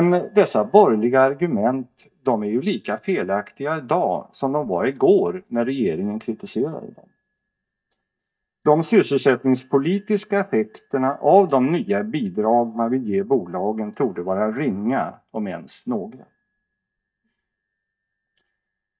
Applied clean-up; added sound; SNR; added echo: neural mask model DeepFilterNet 3.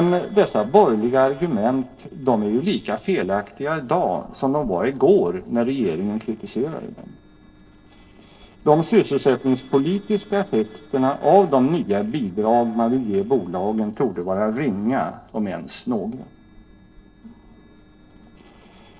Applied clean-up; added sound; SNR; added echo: neural separator model SepFormer DNS4.